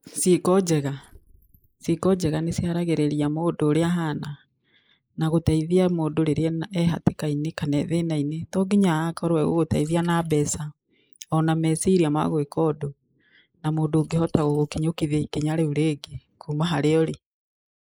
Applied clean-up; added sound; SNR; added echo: neural mask model Resemble Enhance denoiser.